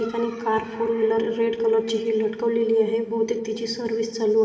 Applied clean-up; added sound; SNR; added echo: none; none; none; reverberation time 2.6 s.